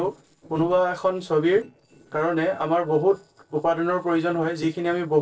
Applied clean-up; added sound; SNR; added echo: neural separator model SepFormer DNS4.